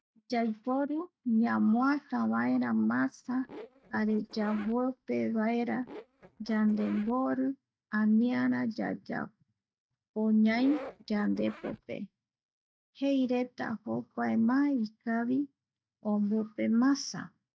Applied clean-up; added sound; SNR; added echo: neural mask model RNNoise.